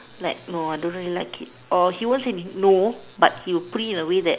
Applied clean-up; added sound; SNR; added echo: none; none; none; none.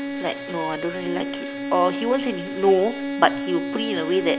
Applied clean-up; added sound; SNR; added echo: none; Bowed string instrument; 6 dB; none.